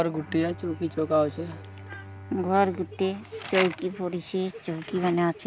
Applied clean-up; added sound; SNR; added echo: none; Bowed string instrument; 17 dB; none.